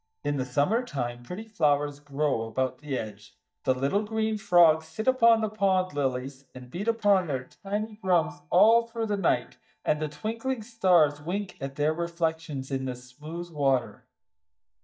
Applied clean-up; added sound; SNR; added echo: neural mask model DeepFilterNet 3.